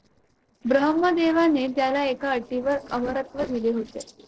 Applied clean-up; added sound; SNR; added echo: neural separator model SepFormer DNS4.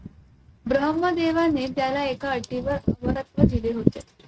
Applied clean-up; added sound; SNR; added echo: neural mask model RNNoise.